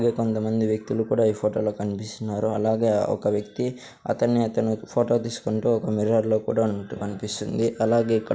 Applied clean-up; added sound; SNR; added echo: none; none; none; none.